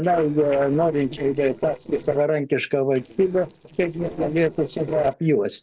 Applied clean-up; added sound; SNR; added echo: neural separator model SepFormer DNS4.